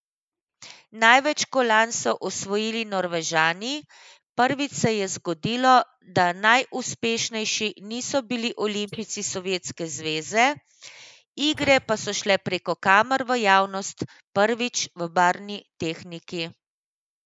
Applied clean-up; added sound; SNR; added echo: neural mask model Resemble Enhance denoiser.